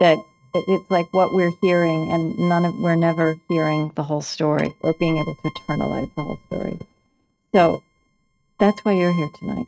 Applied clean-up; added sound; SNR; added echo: neural mask model RNNoise.